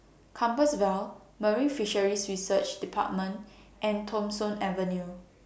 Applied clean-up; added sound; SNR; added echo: none; none; none; none.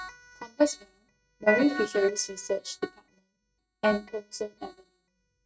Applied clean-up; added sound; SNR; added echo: neural mask model RNNoise.